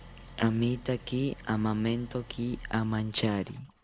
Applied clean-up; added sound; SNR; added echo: none; Idling; 17 dB; none.